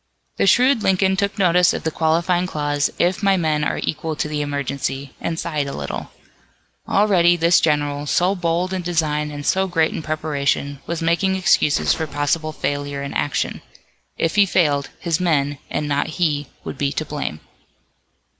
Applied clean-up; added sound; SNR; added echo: none; Gunshot, gunfire; 17 dB; none.